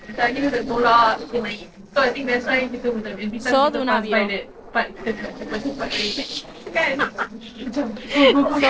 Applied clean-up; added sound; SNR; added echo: neural separator model SepFormer DNS4.